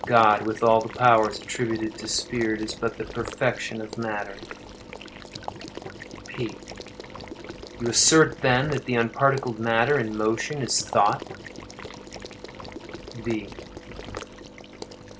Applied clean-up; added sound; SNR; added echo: none; Water / Liquid; 13 dB; none.